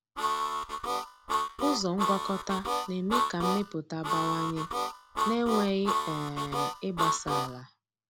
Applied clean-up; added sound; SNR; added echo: none; Harmonica; -2 dB; none.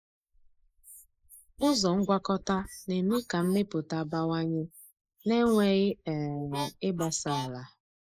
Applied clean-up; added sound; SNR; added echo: neural mask model Resemble Enhance denoiser.